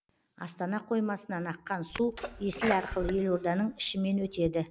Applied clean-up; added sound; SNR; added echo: none; Sneeze; 9 dB; none.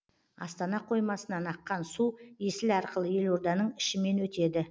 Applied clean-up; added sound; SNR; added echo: none; none; none; none.